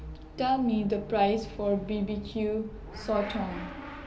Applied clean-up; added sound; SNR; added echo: none; Motorcycle / Accelerating, revving, vroom; 12 dB; reverberation time 1.5 s.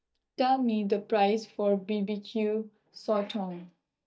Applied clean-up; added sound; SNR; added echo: neural mask model DeepFilterNet 3.